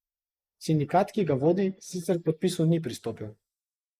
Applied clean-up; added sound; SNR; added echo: neural mask model Resemble Enhance denoiser.